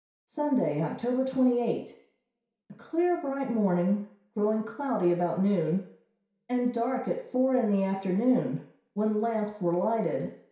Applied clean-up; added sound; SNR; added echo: none; none; none; reverberation time 0.6 s.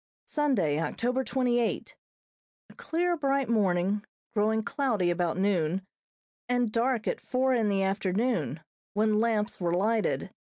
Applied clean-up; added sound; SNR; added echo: none; none; none; none.